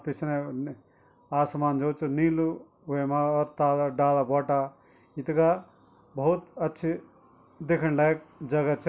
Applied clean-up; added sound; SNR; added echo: none; none; none; none.